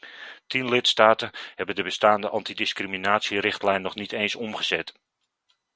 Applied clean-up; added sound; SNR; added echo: none; none; none; none.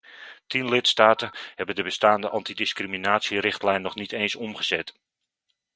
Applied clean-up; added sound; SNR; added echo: neural mask model DeepFilterNet 3.